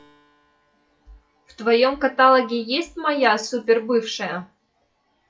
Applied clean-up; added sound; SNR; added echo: classical method WPE with log-MMSE.